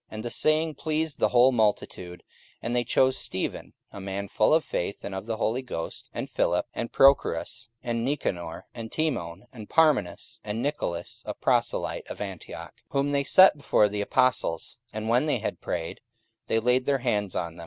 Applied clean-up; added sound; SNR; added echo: none; none; none; none.